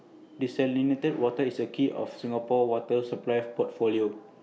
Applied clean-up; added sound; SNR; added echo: none; none; none; none.